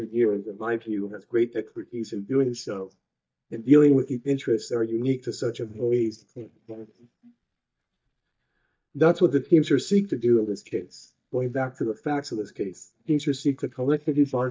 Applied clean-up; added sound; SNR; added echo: neural mask model DeepFilterNet 3.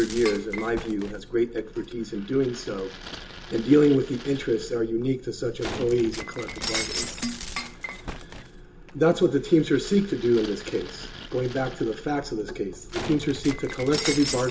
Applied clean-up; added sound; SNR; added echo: none; Shatter; 11 dB; reverberation time 0.2 s.